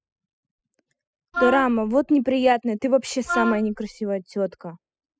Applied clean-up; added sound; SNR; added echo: classical method spectral subtraction.